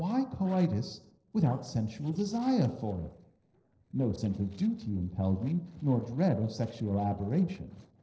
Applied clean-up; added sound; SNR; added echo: neural separator model SepFormer DNS4.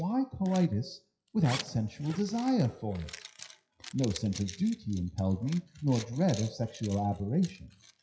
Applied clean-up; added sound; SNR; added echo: classical method WPE with log-MMSE.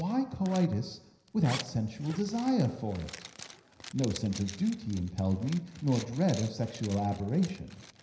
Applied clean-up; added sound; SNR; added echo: none; Zipper (clothing); 16 dB; reverberation time 0.9 s.